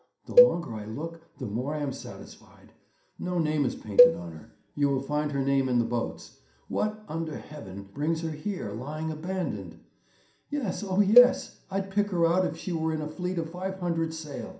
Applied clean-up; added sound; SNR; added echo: none; Cowbell; -3 dB; reverberation time 0.5 s.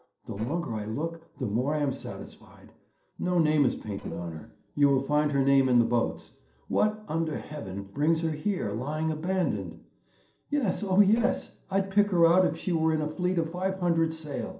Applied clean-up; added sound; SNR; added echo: neural separator model SepFormer DNS4.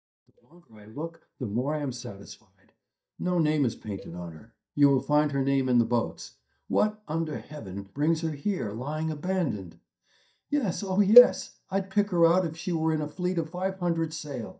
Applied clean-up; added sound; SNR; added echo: neural mask model DeepFilterNet 3.